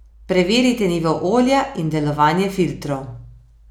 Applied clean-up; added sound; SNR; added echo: none; none; none; none.